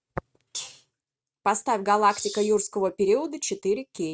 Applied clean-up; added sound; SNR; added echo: neural mask model RNNoise.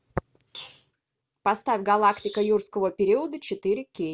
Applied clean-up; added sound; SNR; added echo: none; Tap; 17 dB; none.